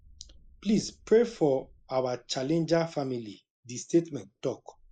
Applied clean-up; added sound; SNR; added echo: neural mask model Resemble Enhance denoiser.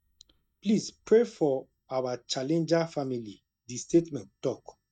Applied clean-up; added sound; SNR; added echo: neural mask model DeepFilterNet 3.